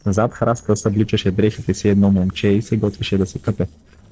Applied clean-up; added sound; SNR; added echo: neural separator model SepFormer DNS4.